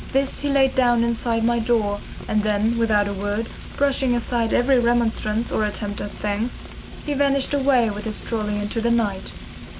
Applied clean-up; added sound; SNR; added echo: none; Frying (food); 12 dB; none.